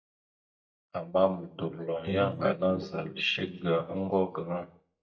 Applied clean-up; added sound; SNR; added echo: neural mask model DeepFilterNet 3.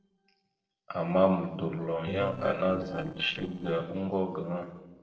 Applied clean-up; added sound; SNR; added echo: neural separator model SepFormer DNS4.